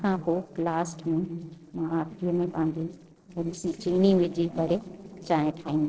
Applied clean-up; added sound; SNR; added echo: neural separator model SepFormer DNS4.